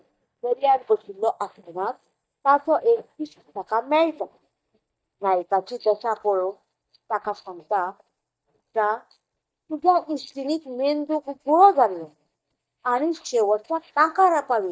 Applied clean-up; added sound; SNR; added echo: neural mask model DeepFilterNet 3.